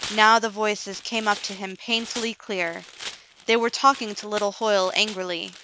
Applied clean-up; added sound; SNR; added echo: none; Tearing; 16 dB; none.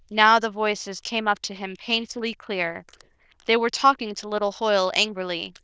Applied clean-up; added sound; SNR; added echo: neural diffusion model UNIVERSE++.